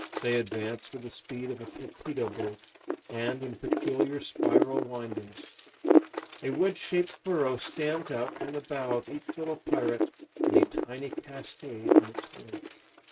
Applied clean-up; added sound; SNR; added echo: neural mask model RNNoise.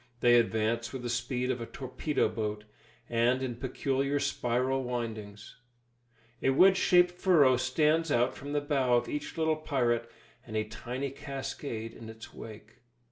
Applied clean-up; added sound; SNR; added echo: none; none; none; none.